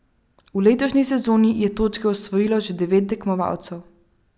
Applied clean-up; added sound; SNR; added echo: none; none; none; none.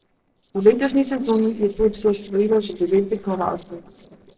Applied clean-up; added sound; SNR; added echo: neural separator model SepFormer DNS4.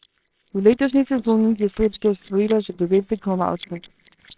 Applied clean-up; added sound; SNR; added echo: neural separator model SepFormer WHAMR!.